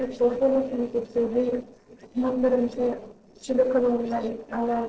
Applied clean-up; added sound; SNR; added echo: neural separator model SepFormer DNS4.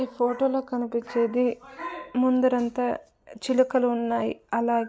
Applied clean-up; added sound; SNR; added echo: none; none; none; none.